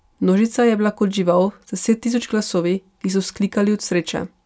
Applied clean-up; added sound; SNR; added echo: none; none; none; none.